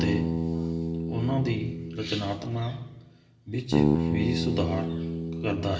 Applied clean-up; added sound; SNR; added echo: none; Bass guitar; -2 dB; reverberation time 1.0 s.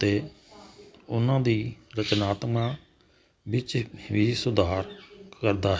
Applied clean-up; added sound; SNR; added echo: none; none; none; none.